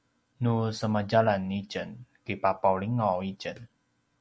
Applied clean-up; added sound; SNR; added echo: none; none; none; none.